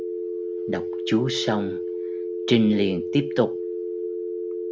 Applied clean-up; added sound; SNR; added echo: none; Telephone; 3 dB; none.